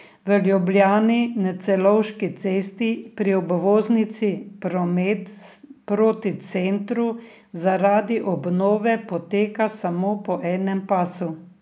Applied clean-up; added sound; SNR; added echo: none; none; none; none.